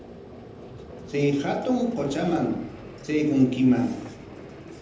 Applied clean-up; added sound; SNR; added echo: none; Vehicle; 15 dB; reverberation time 0.9 s.